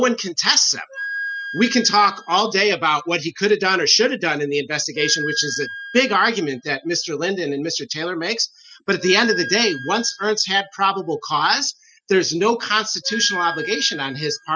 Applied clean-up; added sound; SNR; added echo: classical method spectral subtraction.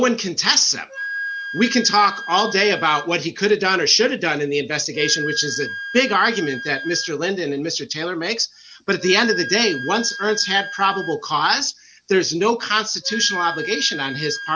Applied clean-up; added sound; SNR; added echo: none; Wind instrument, woodwind instrument; 11 dB; none.